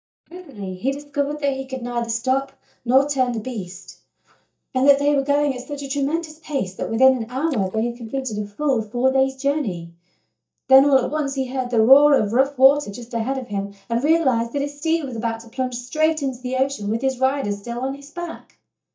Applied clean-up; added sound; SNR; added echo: neural mask model DeepFilterNet 3.